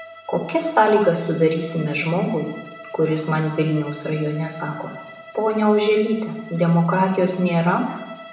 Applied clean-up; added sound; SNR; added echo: none; Bowed string instrument; 19 dB; reverberation time 0.8 s.